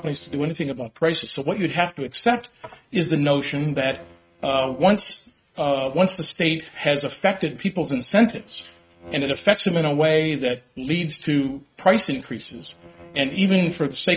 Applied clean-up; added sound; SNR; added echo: neural mask model RNNoise.